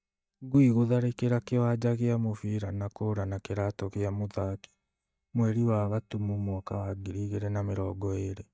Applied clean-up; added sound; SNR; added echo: neural mask model DeepFilterNet 3.